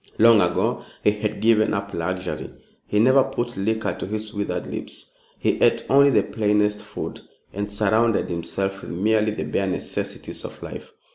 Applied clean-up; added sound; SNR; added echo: none; none; none; none.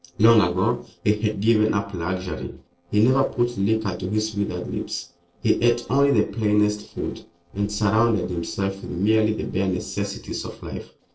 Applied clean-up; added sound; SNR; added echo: neural separator model SepFormer DNS4.